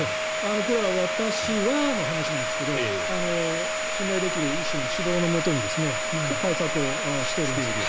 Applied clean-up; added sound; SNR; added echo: none; Domestic sounds, home sounds; -1 dB; none.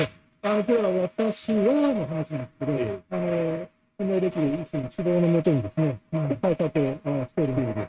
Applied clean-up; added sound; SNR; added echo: neural mask model RNNoise.